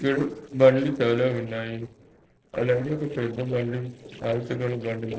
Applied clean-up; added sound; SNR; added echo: neural separator model SepFormer DNS4.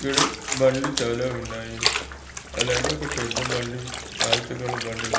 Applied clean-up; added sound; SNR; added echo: none; Trickle, dribble / Splash, splatter; 0 dB; reverberation time 0.8 s.